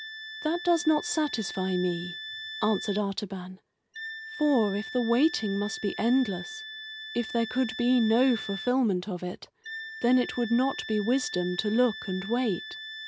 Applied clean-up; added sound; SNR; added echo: none; Wind instrument, woodwind instrument; 12 dB; none.